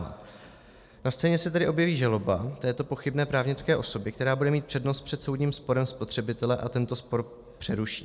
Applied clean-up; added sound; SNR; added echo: none; none; none; none.